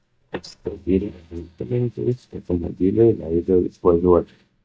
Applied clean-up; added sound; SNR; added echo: neural mask model DeepFilterNet 3.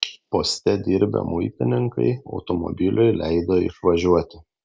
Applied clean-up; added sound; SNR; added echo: none; none; none; none.